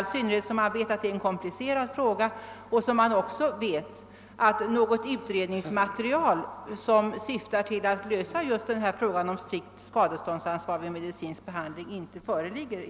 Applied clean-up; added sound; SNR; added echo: none; none; none; none.